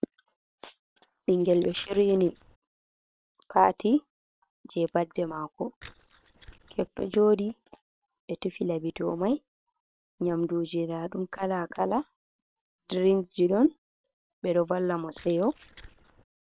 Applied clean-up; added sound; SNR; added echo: neural separator model SepFormer WHAM!.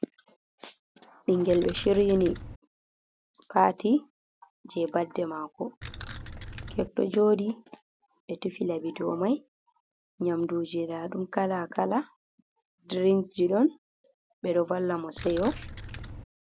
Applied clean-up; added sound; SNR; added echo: none; Keys jangling; 11 dB; none.